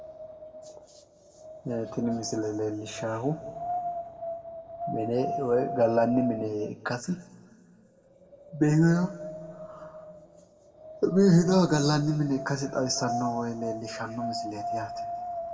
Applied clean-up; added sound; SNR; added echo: none; Wind; 9 dB; reverberation time 1.3 s.